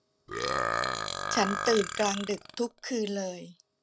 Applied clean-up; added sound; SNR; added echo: none; Burping, eructation; 2 dB; none.